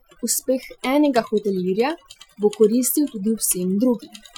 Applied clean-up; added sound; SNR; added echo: classical method Wiener filter.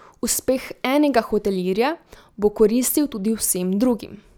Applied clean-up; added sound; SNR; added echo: none; none; none; none.